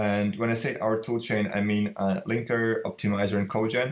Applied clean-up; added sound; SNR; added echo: none; none; none; none.